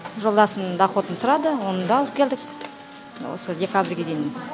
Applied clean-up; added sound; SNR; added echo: none; Wind instrument, woodwind instrument; 20 dB; none.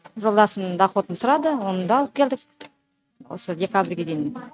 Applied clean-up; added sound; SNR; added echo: neural mask model RNNoise.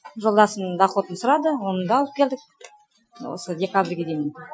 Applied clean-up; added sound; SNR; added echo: classical method Wiener filter.